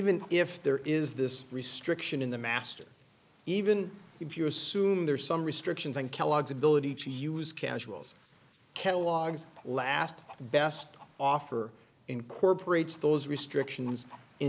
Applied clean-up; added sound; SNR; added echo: neural mask model Resemble Enhance denoiser.